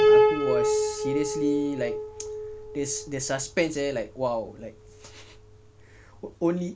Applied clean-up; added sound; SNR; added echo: none; Piano; -3 dB; none.